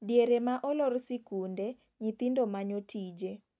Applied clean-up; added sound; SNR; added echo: none; none; none; none.